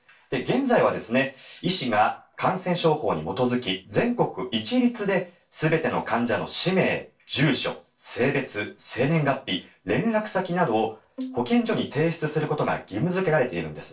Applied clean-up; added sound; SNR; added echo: neural separator model SepFormer DNS4.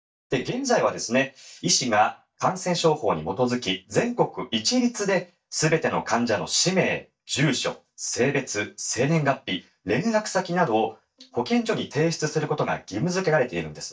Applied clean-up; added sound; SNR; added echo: neural mask model DeepFilterNet 3.